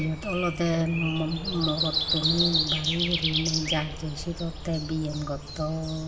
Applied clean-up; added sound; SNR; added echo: none; Breathing; 2 dB; reverberation time 0.4 s.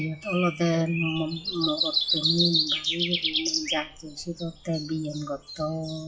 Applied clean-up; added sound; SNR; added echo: classical method WPE with log-MMSE.